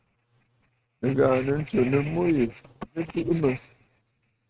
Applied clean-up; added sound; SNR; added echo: neural mask model RNNoise.